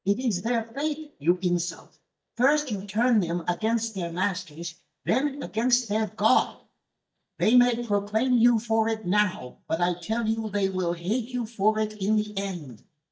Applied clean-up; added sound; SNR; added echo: neural mask model DeepFilterNet 3.